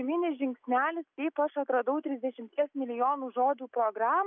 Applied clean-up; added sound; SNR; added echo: none; none; none; none.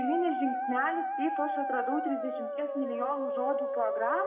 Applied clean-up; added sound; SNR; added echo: none; Musical instrument; 0 dB; reverberation time 0.7 s.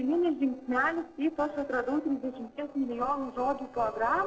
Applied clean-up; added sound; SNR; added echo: neural separator model SepFormer DNS4.